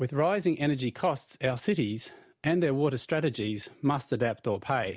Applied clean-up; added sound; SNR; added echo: none; none; none; none.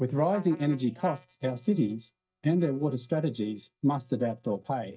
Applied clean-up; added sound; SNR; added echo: neural mask model DeepFilterNet 3.